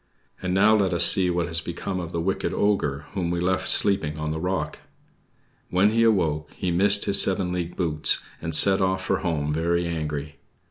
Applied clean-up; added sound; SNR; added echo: none; none; none; none.